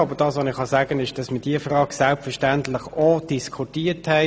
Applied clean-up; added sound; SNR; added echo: none; none; none; none.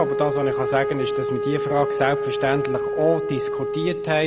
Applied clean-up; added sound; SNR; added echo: none; Wind instrument, woodwind instrument; 1 dB; none.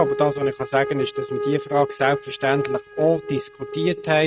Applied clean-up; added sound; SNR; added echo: neural mask model RNNoise.